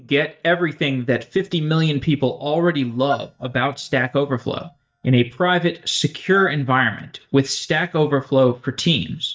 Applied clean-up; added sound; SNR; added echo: neural mask model DeepFilterNet 3.